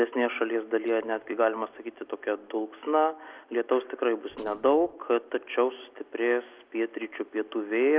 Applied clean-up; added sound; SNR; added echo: neural separator model SepFormer DNS4.